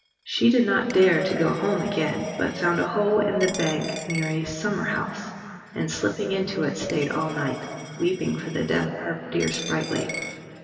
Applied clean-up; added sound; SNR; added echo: none; Coin (dropping); 16 dB; reverberation time 2.7 s.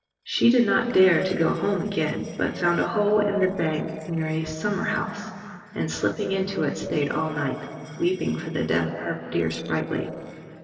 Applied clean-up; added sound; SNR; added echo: neural separator model SepFormer DNS4.